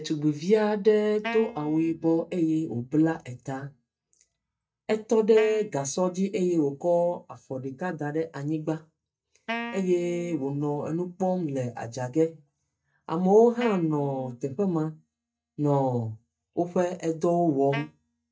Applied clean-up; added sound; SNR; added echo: neural mask model DeepFilterNet 3.